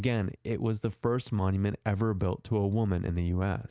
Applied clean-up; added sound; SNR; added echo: none; none; none; none.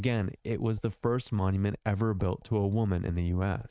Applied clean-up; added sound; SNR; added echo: neural mask model RNNoise.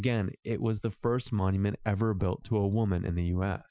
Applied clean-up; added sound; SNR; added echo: classical method Wiener filter.